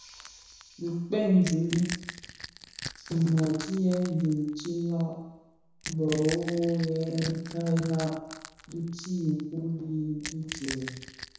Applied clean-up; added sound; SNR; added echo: none; Crack / Crushing; 14 dB; reverberation time 1.0 s.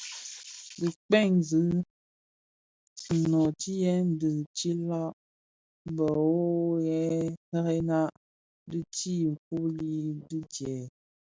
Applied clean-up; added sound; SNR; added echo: none; none; none; none.